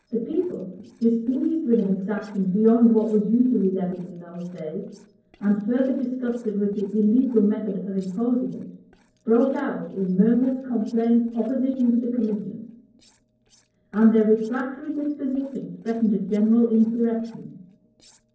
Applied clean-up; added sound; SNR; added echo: neural separator model SepFormer DNS4.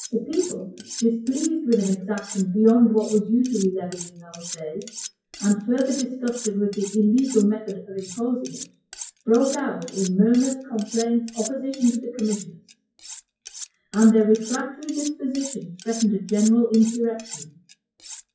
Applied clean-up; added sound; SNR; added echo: classical method WPE with log-MMSE.